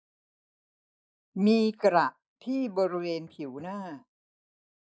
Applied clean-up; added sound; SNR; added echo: neural mask model Resemble Enhance denoiser.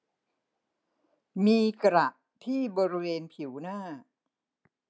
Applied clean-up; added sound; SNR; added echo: none; none; none; none.